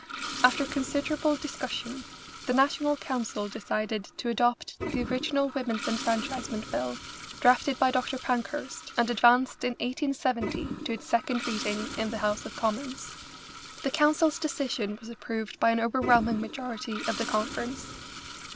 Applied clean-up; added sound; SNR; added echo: none; Toilet flush; 11 dB; none.